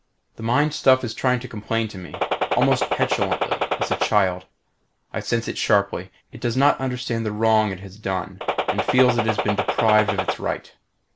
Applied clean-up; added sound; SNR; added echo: none; Gunshot, gunfire; 0 dB; none.